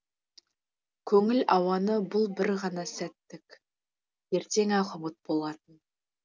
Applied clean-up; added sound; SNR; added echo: none; none; none; none.